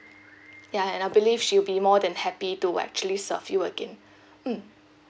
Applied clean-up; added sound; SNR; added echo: none; none; none; none.